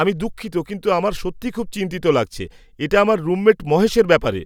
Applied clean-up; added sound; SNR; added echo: none; none; none; none.